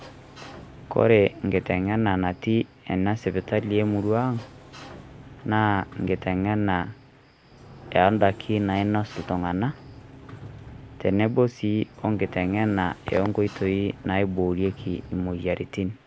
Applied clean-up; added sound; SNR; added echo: none; Sliding door; 18 dB; none.